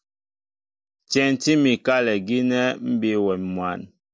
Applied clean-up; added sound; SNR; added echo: none; none; none; none.